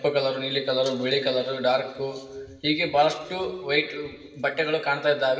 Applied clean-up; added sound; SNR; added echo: none; none; none; reverberation time 1.4 s.